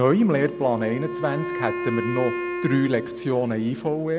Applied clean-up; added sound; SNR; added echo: none; Wind instrument, woodwind instrument; 7 dB; none.